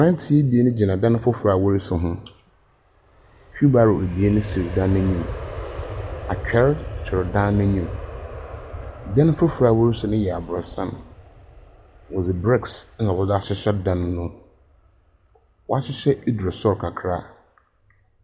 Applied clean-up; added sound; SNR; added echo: none; Aircraft; 14 dB; none.